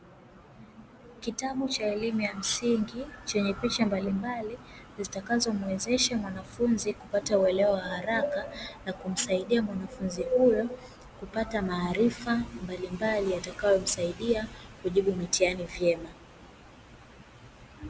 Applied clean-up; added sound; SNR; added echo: none; none; none; none.